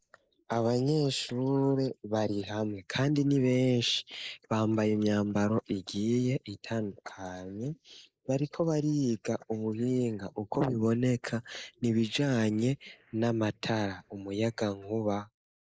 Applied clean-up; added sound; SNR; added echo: neural mask model Resemble Enhance denoiser.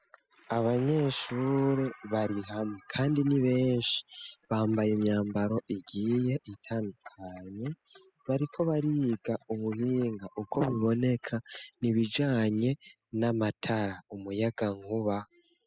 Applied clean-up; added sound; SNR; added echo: classical method spectral subtraction.